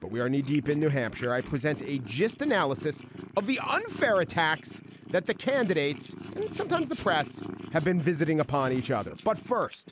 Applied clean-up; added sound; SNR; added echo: none; Purr; 14 dB; none.